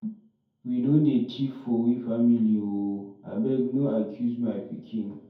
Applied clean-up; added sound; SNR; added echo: none; none; none; reverberation time 0.6 s.